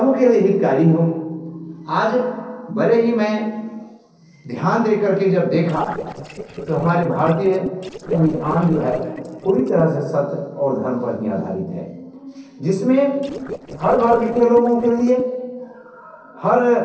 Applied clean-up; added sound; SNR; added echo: neural separator model SepFormer DNS4.